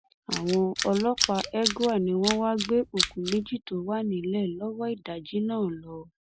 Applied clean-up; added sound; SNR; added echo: none; Tools; 3 dB; none.